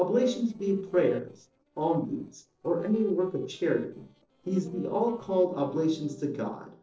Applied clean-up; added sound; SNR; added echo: neural separator model SepFormer DNS4.